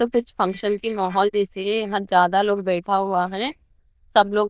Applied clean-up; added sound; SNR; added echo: neural diffusion model UNIVERSE++.